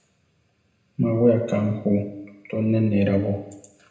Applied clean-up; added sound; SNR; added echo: none; none; none; reverberation time 0.8 s.